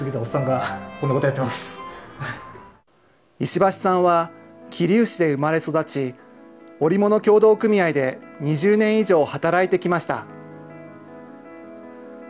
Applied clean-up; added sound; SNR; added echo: none; none; none; none.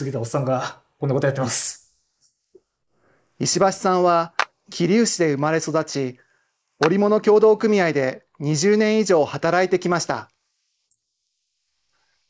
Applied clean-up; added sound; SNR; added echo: neural mask model Resemble Enhance denoiser.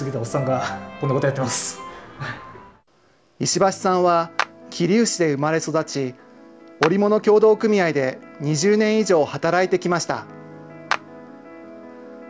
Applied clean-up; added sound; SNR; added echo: none; Clapping; 11 dB; none.